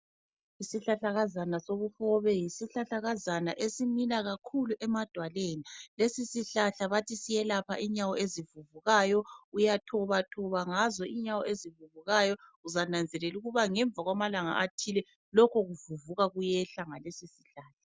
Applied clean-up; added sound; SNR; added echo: none; none; none; none.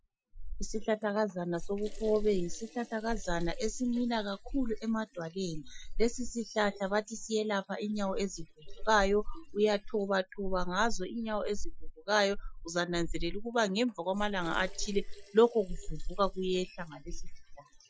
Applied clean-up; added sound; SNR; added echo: classical method Wiener filter.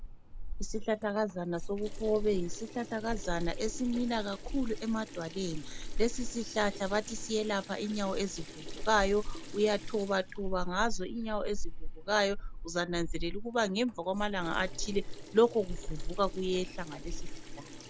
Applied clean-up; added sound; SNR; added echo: none; Sink (filling or washing) / Water tap, faucet; 4 dB; none.